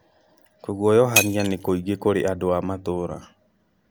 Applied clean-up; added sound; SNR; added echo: none; Shatter; 7 dB; none.